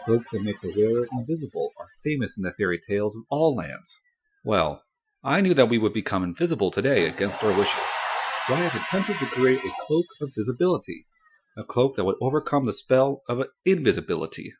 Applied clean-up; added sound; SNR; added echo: classical method Wiener filter.